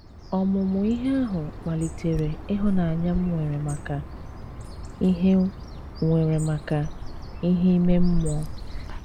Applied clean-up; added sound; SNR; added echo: none; Bird; 7 dB; none.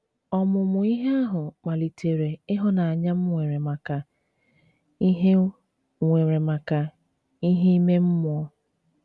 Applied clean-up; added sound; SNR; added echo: none; none; none; none.